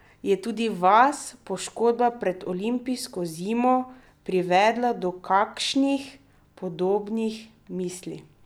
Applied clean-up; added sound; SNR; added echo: none; none; none; none.